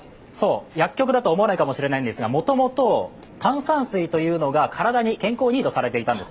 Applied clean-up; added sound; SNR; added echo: none; none; none; none.